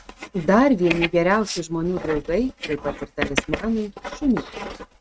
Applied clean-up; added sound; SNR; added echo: neural mask model RNNoise.